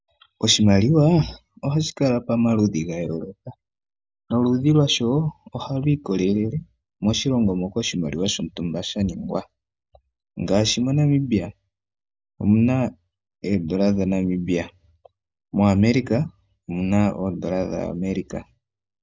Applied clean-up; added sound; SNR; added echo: none; none; none; none.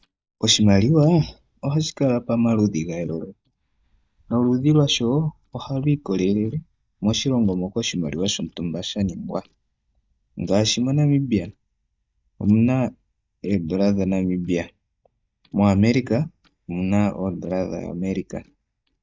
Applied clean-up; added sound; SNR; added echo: neural mask model DeepFilterNet 3.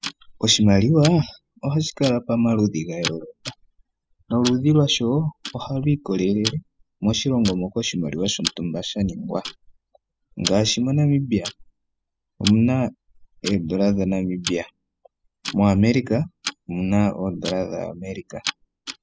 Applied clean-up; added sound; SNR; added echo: classical method spectral subtraction.